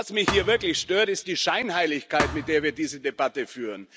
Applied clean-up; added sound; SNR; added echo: none; Thump, thud; 8 dB; none.